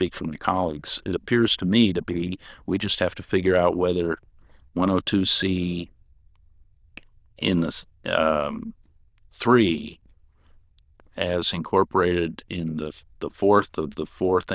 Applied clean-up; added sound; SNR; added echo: neural diffusion model UNIVERSE++.